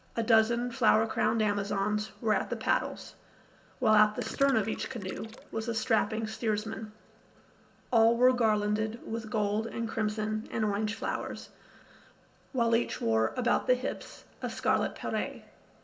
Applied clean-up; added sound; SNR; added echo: none; Gurgling; 16 dB; reverberation time 0.6 s.